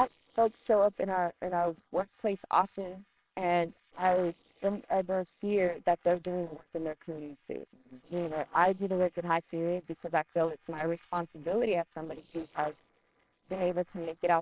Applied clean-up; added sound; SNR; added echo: neural separator model SepFormer WHAMR!.